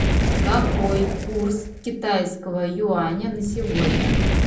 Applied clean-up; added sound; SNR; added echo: none; Fire; -2 dB; reverberation time 0.6 s.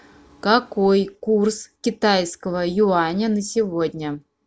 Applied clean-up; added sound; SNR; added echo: none; none; none; none.